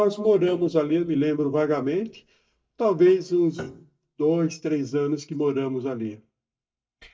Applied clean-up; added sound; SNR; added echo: neural mask model DeepFilterNet 3.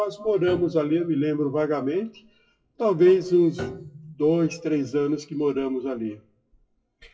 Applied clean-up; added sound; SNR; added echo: classical method WPE with log-MMSE.